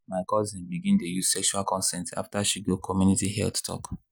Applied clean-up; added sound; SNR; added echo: none; none; none; none.